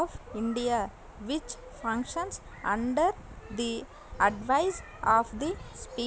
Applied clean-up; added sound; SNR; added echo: none; none; none; none.